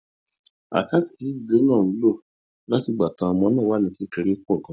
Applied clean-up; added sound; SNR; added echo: none; none; none; none.